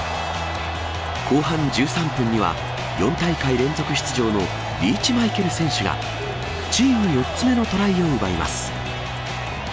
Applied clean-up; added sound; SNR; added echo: none; none; none; none.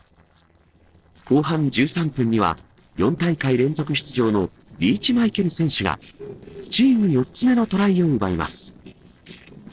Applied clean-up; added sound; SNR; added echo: neural separator model SepFormer DNS4.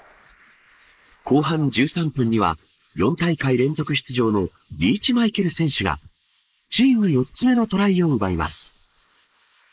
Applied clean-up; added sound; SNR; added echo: neural mask model Resemble Enhance denoiser.